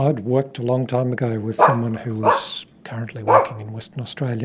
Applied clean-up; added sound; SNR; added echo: none; Bark; -2 dB; none.